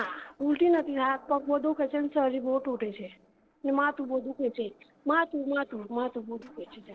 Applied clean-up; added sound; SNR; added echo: neural separator model SepFormer DNS4.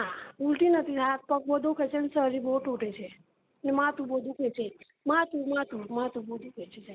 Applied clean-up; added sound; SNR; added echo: none; none; none; none.